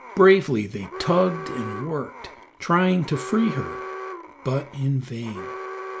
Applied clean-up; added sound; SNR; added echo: none; Alarm; 13 dB; none.